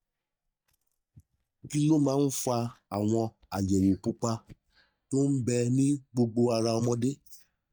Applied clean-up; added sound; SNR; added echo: neural mask model DeepFilterNet 3.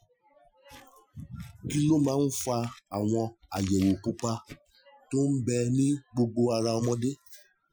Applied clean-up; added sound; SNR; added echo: classical method Wiener filter.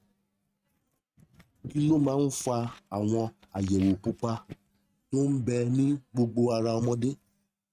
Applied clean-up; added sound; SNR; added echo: neural mask model RNNoise.